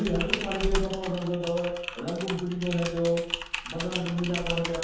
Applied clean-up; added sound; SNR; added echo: none; Typing; 4 dB; reverberation time 0.9 s.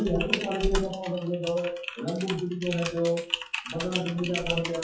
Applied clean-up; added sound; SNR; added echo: classical method WPE with log-MMSE.